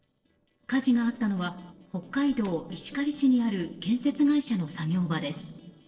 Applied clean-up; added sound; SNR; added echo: neural separator model SepFormer DNS4.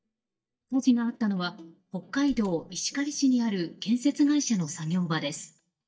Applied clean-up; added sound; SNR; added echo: neural mask model DeepFilterNet 3.